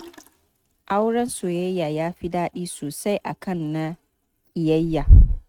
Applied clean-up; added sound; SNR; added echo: neural mask model RNNoise.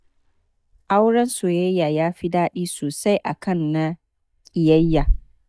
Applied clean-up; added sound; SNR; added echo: neural mask model DeepFilterNet 3.